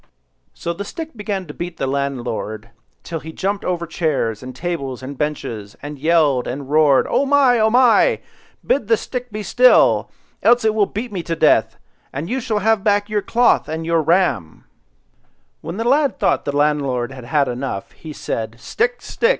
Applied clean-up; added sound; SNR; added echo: none; none; none; none.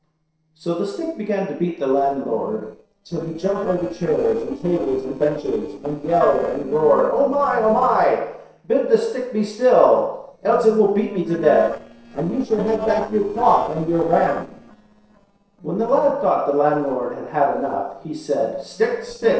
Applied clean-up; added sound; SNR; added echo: neural separator model SepFormer DNS4.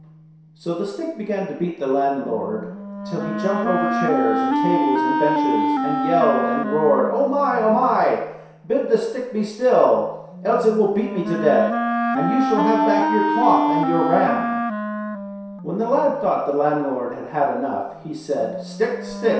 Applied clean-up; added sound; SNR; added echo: none; Wind instrument, woodwind instrument; 3 dB; reverberation time 0.7 s.